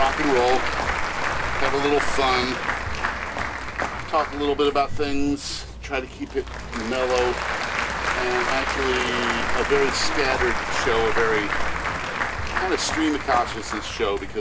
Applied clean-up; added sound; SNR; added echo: none; Applause / Crowd; 0 dB; none.